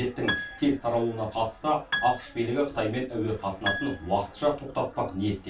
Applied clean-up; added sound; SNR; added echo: none; Piano; 9 dB; reverberation time 0.2 s.